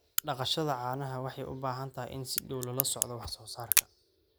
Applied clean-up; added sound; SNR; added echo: none; Crack; 0 dB; none.